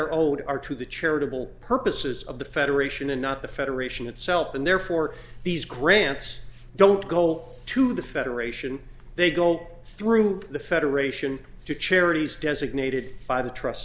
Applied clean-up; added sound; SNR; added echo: none; none; none; none.